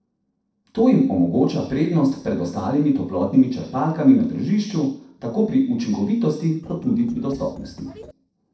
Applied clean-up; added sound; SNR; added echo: neural separator model SepFormer DNS4.